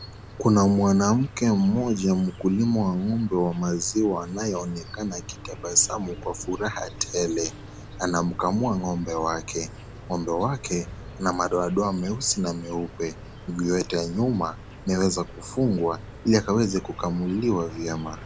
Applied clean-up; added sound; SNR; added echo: none; Insect + Engine; 15 dB; none.